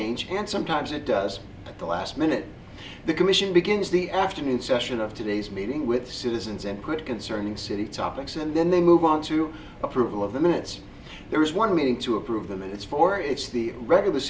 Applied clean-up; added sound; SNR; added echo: none; none; none; none.